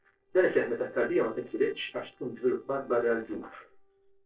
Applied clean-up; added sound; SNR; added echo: neural separator model SepFormer DNS4.